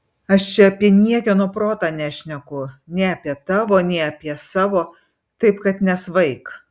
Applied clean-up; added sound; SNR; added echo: none; none; none; none.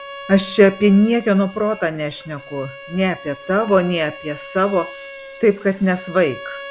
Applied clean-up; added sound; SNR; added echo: none; Bowed string instrument; 17 dB; none.